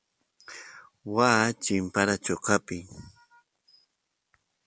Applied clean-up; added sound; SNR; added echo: none; none; none; none.